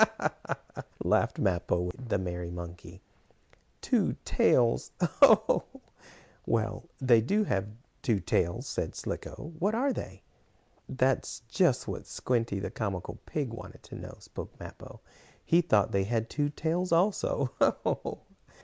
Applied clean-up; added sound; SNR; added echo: none; none; none; none.